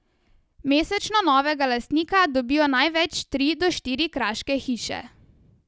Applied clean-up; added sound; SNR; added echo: none; none; none; none.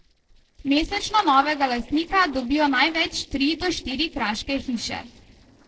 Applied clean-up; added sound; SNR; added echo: neural separator model SepFormer DNS4.